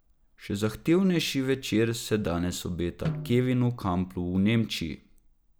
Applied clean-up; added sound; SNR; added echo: none; Snare drum; 12 dB; none.